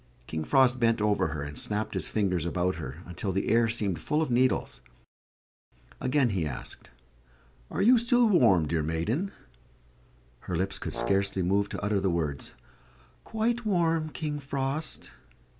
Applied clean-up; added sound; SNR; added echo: none; Brass instrument; 12 dB; none.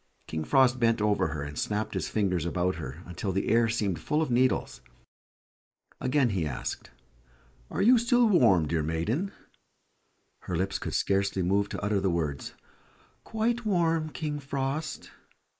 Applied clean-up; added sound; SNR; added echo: neural mask model Resemble Enhance denoiser.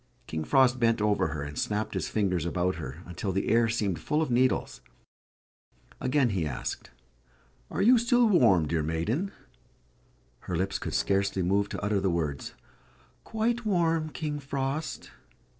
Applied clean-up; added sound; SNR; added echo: neural separator model SepFormer DNS4.